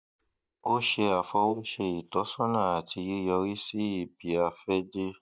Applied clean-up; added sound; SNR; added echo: neural mask model DeepFilterNet 3.